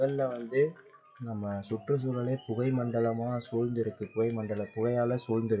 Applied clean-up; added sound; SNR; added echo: classical method WPE with log-MMSE.